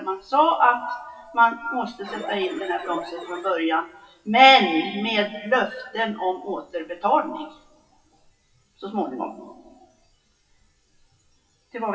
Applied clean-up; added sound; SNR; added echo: classical method WPE with log-MMSE.